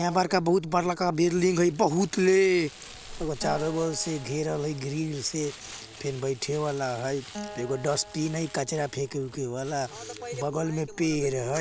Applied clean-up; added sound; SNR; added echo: none; Acoustic guitar + Crumpling, crinkling; 17 dB; none.